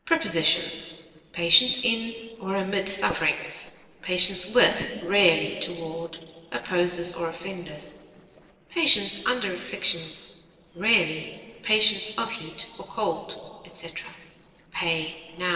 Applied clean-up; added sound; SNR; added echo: neural separator model SepFormer DNS4.